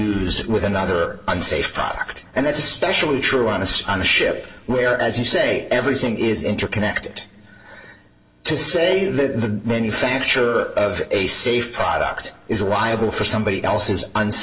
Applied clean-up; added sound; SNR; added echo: none; Whoosh, swoosh, swish; 20 dB; reverberation time 1.3 s.